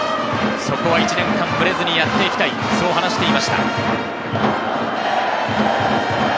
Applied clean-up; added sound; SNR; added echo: none; none; none; none.